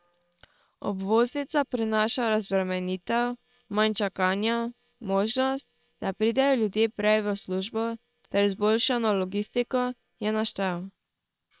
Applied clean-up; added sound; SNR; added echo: neural separator model SepFormer WHAM!.